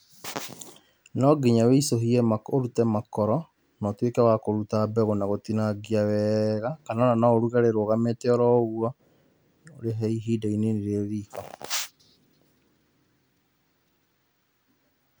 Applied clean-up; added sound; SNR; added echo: none; none; none; none.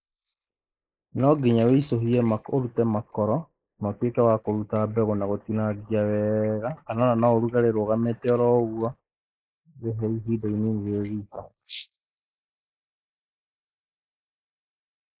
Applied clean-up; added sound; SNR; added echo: neural mask model Resemble Enhance denoiser.